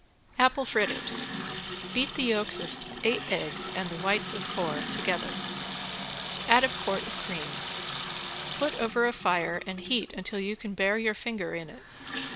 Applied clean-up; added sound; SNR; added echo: none; Sink (filling or washing) / Water tap, faucet; 3 dB; none.